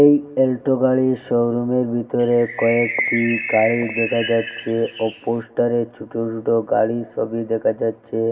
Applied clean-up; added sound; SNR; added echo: none; Bird; 7 dB; reverberation time 0.3 s.